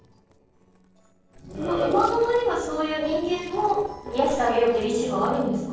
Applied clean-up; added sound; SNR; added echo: neural separator model SepFormer DNS4.